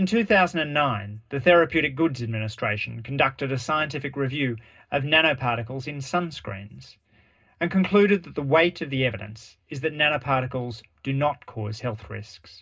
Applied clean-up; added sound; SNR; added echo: none; none; none; reverberation time 0.2 s.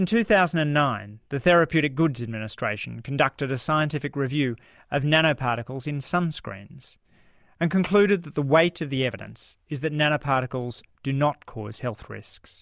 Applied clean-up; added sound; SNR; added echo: none; none; none; none.